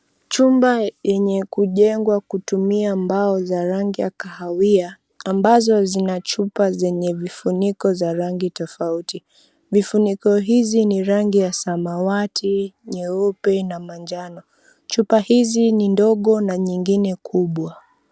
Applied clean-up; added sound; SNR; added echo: none; none; none; none.